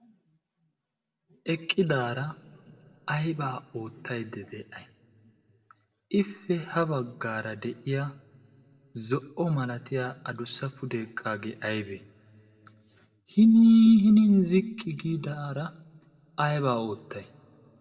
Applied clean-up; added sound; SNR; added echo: none; none; none; reverberation time 1.7 s.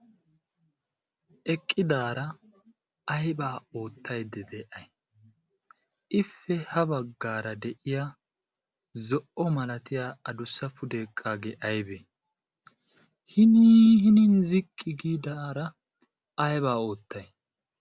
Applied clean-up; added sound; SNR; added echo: none; none; none; none.